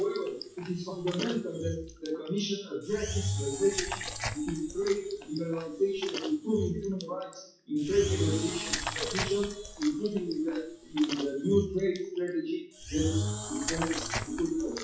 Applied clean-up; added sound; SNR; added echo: classical method WPE with log-MMSE.